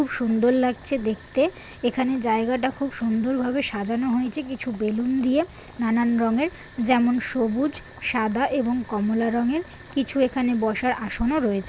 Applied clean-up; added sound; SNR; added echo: none; Boiling; 15 dB; none.